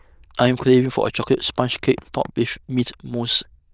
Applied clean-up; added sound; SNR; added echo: neural diffusion model UNIVERSE++.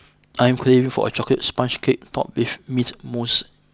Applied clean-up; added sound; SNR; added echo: none; none; none; none.